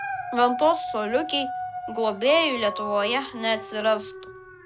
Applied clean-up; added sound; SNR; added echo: none; Dog; 8 dB; none.